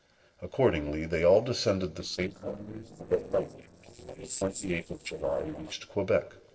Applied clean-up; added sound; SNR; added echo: neural separator model SepFormer DNS4.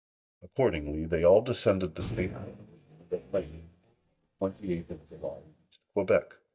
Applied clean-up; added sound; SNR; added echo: neural mask model DeepFilterNet 3.